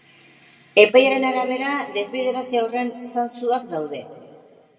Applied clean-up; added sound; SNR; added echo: none; none; none; reverberation time 1.5 s.